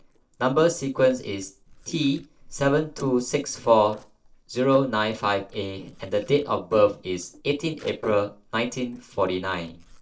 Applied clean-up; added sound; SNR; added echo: neural separator model SepFormer DNS4.